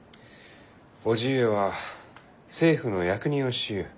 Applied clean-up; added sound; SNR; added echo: none; none; none; none.